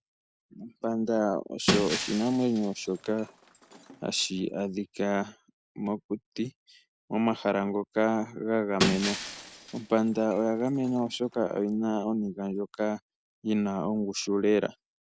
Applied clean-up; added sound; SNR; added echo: none; Shatter; 6 dB; none.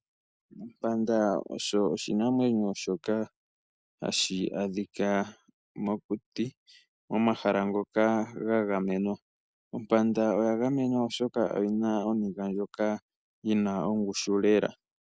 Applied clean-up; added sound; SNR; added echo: none; none; none; none.